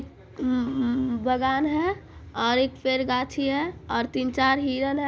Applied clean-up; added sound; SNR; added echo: none; none; none; none.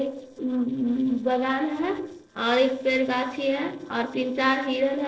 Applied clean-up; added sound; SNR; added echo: neural separator model SepFormer DNS4.